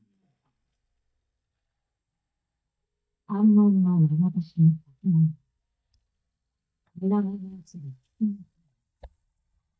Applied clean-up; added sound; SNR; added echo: neural mask model DeepFilterNet 3.